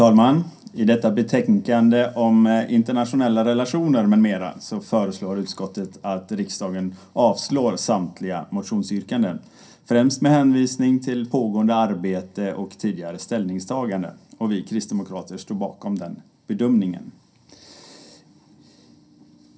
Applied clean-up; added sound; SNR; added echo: none; none; none; reverberation time 0.3 s.